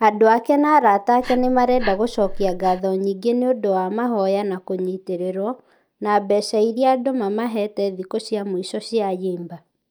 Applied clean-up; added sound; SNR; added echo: neural mask model DeepFilterNet 3.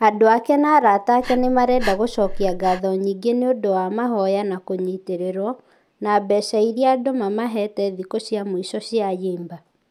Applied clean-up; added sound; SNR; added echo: none; Breathing; 7 dB; none.